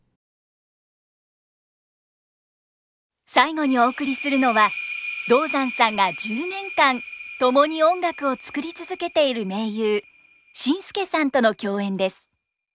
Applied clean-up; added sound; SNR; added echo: none; none; none; none.